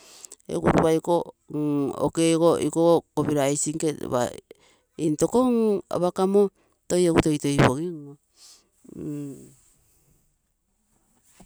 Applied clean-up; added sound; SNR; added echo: none; none; none; none.